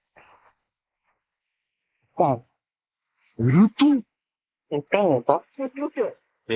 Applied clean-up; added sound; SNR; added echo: neural mask model Resemble Enhance denoiser.